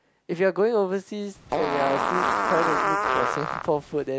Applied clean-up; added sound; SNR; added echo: none; Fart; -1 dB; none.